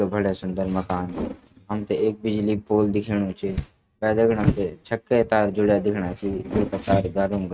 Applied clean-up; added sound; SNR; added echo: neural mask model RNNoise.